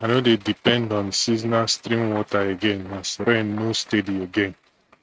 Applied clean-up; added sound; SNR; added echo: neural mask model RNNoise.